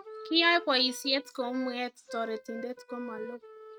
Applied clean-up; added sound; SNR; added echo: neural mask model RNNoise.